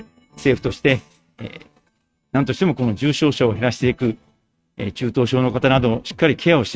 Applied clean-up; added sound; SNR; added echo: neural mask model RNNoise.